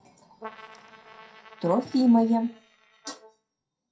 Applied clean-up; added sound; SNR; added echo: classical method WPE with log-MMSE.